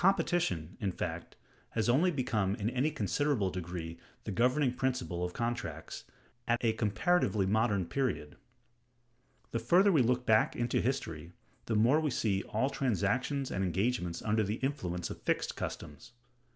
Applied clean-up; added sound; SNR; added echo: none; none; none; none.